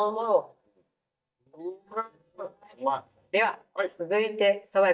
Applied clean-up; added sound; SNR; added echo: neural mask model DeepFilterNet 3.